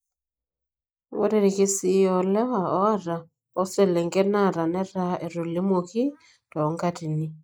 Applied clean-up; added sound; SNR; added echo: neural mask model Resemble Enhance denoiser.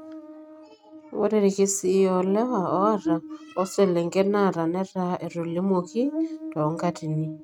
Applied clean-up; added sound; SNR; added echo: neural mask model RNNoise.